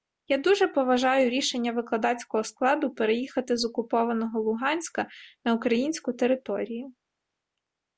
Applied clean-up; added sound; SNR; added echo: none; none; none; none.